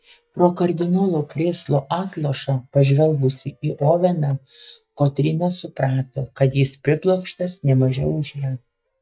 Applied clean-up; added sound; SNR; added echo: neural mask model DeepFilterNet 3.